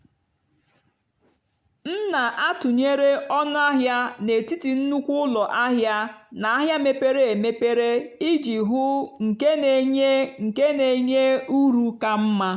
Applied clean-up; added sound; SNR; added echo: none; none; none; none.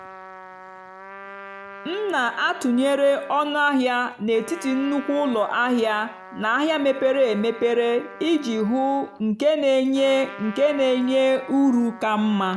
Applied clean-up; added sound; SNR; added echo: none; Trumpet; 18 dB; none.